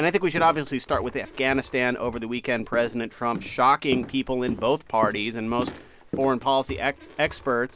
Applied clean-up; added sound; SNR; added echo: none; Walk, footsteps; 13 dB; none.